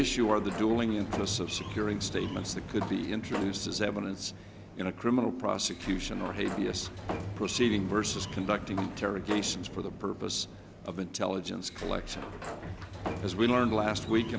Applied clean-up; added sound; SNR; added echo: none; Sliding door; 8 dB; none.